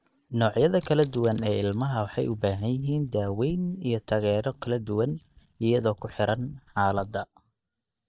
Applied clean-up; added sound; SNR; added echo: neural mask model DeepFilterNet 3.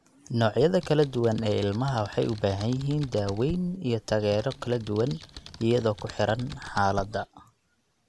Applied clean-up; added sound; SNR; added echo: none; Computer keyboard; 16 dB; none.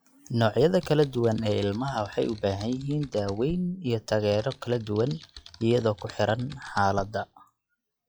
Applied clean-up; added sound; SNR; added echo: classical method log-MMSE.